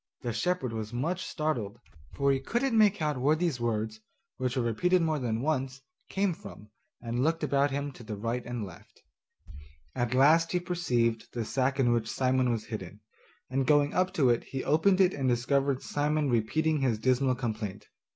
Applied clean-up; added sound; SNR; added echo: none; none; none; none.